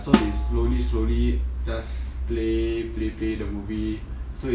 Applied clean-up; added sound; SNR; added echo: none; Snare drum; 4 dB; none.